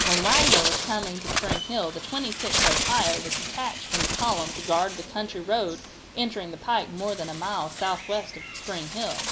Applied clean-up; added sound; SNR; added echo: none; Bird; -1 dB; none.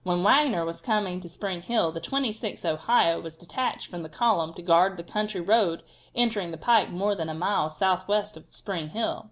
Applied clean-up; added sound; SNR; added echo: none; none; none; none.